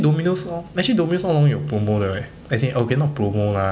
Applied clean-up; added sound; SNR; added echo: none; none; none; none.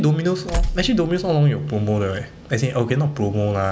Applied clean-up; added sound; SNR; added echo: none; Tools; 7 dB; none.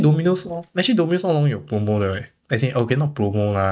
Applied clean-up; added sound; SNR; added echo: neural mask model DeepFilterNet 3.